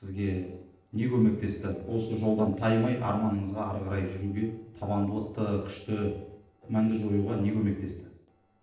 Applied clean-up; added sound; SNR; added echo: neural separator model SepFormer DNS4.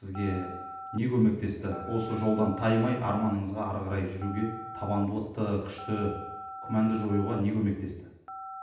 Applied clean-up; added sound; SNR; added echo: none; Telephone; 13 dB; reverberation time 0.8 s.